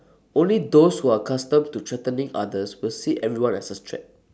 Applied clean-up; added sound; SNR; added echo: none; none; none; none.